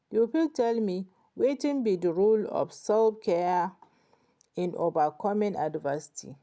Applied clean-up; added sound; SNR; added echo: none; none; none; none.